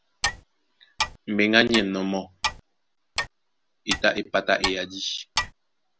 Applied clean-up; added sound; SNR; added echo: none; Clock; 6 dB; none.